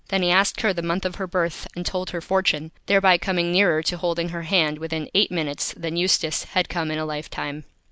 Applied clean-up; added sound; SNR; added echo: none; none; none; none.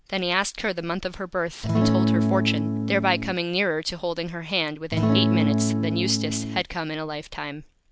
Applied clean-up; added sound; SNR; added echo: none; Acoustic guitar / Strum; -4 dB; none.